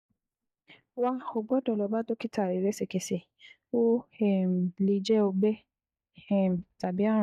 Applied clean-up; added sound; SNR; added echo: neural mask model DeepFilterNet 3.